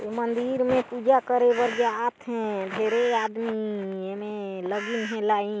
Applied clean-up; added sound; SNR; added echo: none; Bird; 10 dB; none.